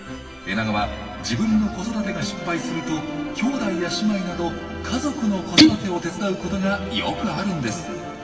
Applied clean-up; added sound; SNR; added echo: none; Guitar; -4 dB; reverberation time 2.4 s.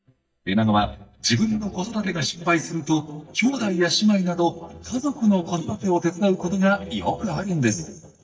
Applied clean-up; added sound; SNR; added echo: neural mask model DeepFilterNet 3.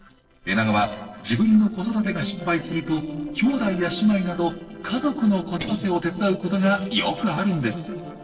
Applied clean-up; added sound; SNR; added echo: neural separator model SepFormer DNS4.